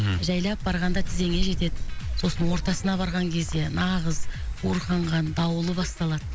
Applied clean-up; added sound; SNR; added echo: none; Wind; 4 dB; none.